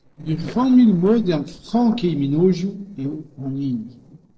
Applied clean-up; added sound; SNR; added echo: neural separator model SepFormer DNS4.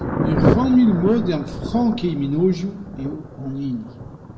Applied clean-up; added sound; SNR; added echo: none; Thunder; 5 dB; reverberation time 0.6 s.